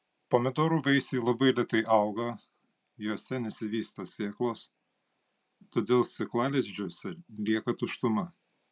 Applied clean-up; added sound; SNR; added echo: none; none; none; none.